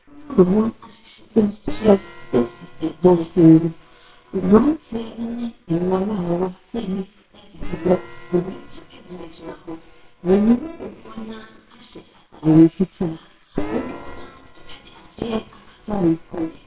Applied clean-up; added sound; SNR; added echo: neural separator model SepFormer WHAMR!.